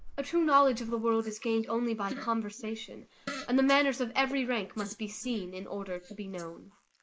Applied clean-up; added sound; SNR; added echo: neural mask model Resemble Enhance denoiser.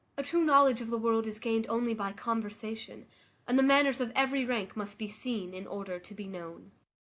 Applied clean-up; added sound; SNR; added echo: none; none; none; none.